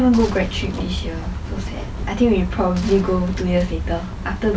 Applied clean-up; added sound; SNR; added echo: none; Gunshot, gunfire; 17 dB; none.